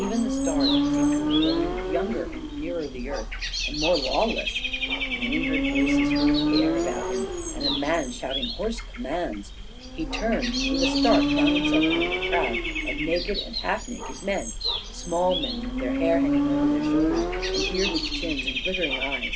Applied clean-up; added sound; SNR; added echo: none; Bird / Dog + Motorcycle; -4 dB; none.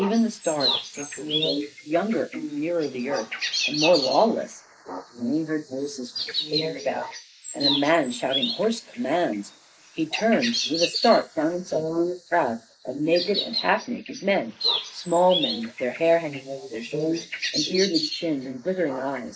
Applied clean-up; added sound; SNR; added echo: neural mask model Resemble Enhance denoiser.